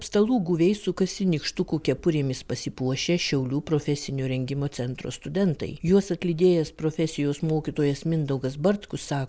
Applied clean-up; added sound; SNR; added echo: none; none; none; none.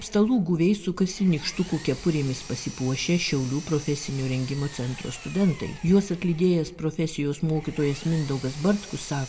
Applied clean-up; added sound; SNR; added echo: none; Power tool; 19 dB; reverberation time 0.9 s.